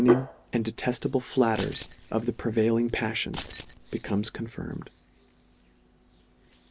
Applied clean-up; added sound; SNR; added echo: none; Keys jangling + Hands; 5 dB; none.